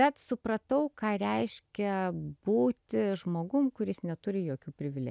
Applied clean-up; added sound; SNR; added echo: none; none; none; none.